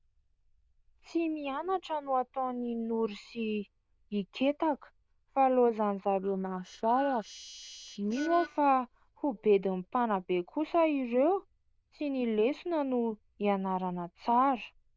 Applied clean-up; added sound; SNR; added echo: neural diffusion model UNIVERSE++.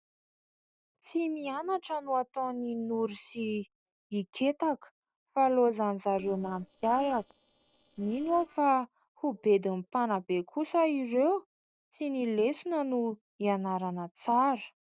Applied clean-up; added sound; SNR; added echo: neural separator model SepFormer DNS4.